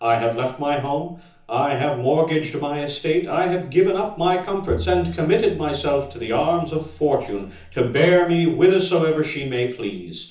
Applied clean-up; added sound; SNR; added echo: none; Bowed string instrument; 15 dB; reverberation time 0.6 s.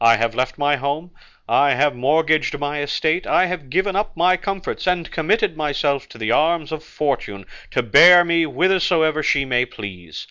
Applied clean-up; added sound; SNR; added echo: none; none; none; none.